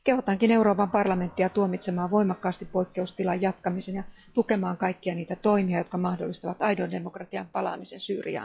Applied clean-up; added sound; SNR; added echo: classical method log-MMSE.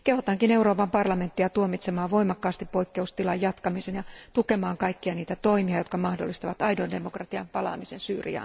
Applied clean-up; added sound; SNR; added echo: none; none; none; none.